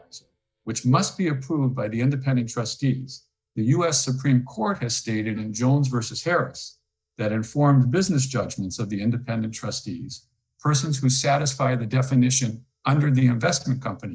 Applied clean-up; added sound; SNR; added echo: neural mask model DeepFilterNet 3.